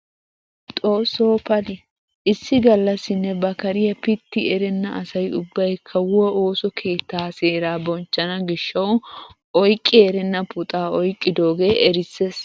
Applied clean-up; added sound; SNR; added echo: none; none; none; none.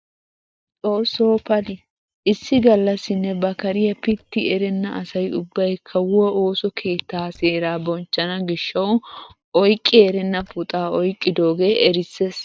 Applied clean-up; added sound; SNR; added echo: neural mask model DeepFilterNet 3.